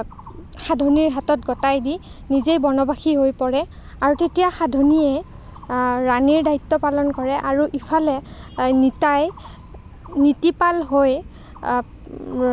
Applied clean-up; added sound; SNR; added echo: none; none; none; none.